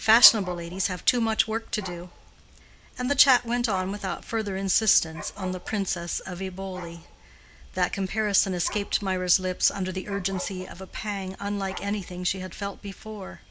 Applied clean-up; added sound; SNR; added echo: none; Dog; 19 dB; none.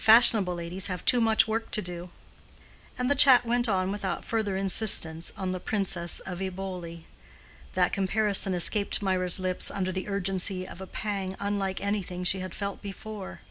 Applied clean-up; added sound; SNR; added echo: none; none; none; none.